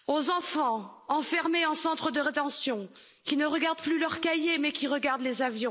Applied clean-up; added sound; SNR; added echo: none; none; none; none.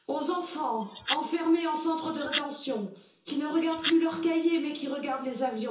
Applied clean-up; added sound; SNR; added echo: none; Domestic sounds, home sounds; 6 dB; reverberation time 0.7 s.